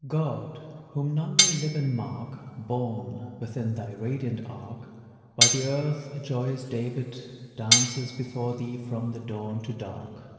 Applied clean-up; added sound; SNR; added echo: none; Cutlery, silverware; -3 dB; reverberation time 2.5 s.